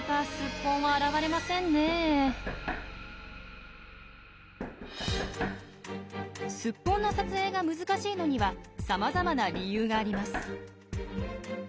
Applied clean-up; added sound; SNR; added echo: none; Knock; 9 dB; none.